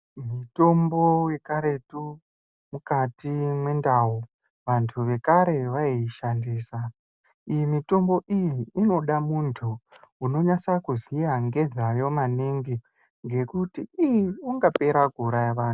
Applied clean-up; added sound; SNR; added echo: none; none; none; none.